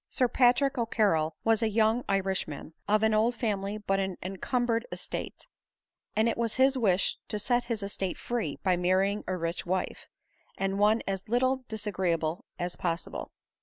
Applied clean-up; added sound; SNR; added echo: none; none; none; none.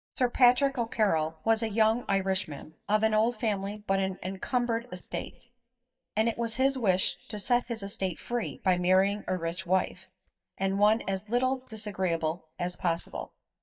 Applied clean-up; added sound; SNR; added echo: neural mask model DeepFilterNet 3.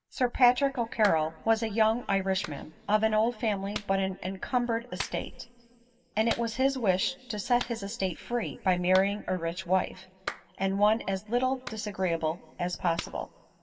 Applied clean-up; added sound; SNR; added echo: none; Clapping; 17 dB; reverberation time 2.8 s.